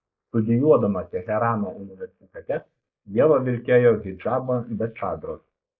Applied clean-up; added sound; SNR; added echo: neural mask model Resemble Enhance denoiser.